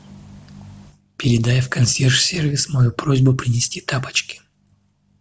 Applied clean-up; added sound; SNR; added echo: none; none; none; none.